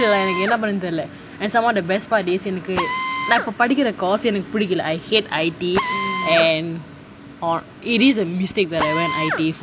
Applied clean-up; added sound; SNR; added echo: none; Drill; 8 dB; none.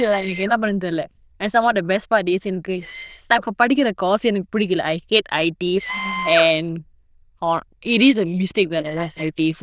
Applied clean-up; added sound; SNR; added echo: neural diffusion model UNIVERSE++.